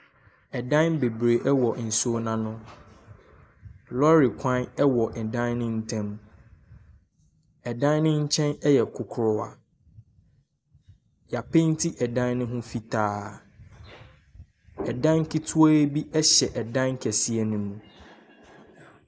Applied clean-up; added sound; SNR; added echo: none; none; none; none.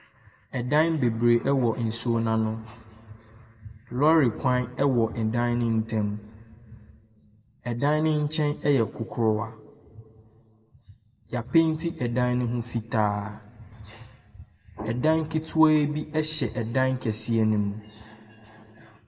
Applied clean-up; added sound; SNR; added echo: none; none; none; reverberation time 1.9 s.